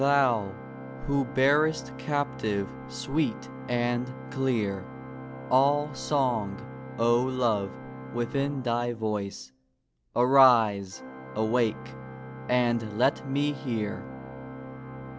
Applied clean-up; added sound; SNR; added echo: none; Organ; 12 dB; none.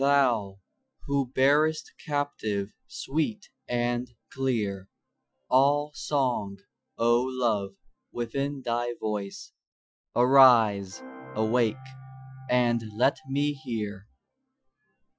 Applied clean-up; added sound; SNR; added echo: classical method Wiener filter.